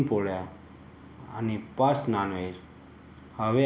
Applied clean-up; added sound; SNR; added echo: none; none; none; none.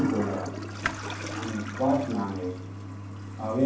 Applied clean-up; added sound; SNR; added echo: none; Toilet flush; 5 dB; reverberation time 0.6 s.